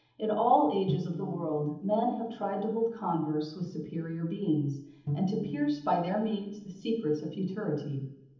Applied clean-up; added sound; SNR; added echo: none; Bowed string instrument; 11 dB; reverberation time 0.8 s.